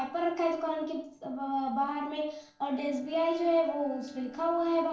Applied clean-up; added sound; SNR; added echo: neural separator model SepFormer DNS4.